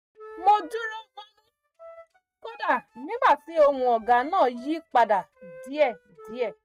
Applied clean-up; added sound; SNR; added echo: neural mask model RNNoise.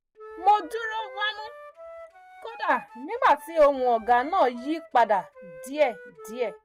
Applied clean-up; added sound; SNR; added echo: none; Wind instrument, woodwind instrument; 19 dB; none.